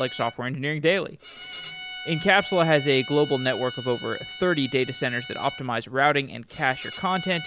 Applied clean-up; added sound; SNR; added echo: none; Bowed string instrument; 14 dB; none.